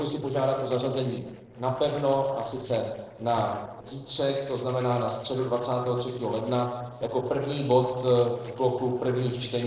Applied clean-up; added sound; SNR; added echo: neural separator model SepFormer DNS4.